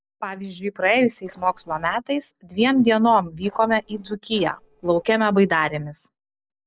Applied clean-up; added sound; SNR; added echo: neural separator model SepFormer DNS4.